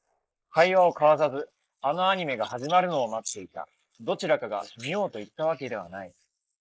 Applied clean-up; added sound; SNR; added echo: neural mask model Resemble Enhance denoiser.